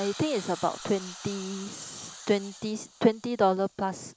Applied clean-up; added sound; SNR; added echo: none; Hiss; 16 dB; none.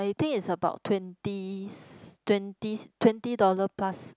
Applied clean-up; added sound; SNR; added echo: none; none; none; none.